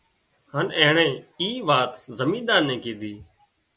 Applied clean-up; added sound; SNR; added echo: none; none; none; none.